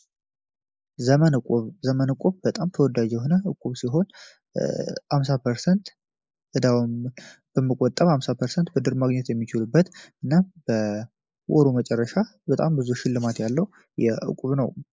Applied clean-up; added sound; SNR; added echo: neural mask model Resemble Enhance denoiser.